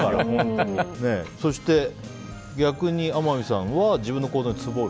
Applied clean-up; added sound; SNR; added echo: none; Growling; 18 dB; none.